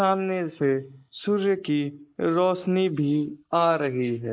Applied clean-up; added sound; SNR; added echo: neural mask model Resemble Enhance denoiser.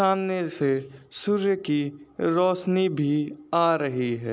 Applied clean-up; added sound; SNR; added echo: none; none; none; none.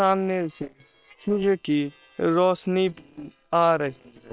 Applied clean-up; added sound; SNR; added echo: neural separator model SepFormer WHAM!.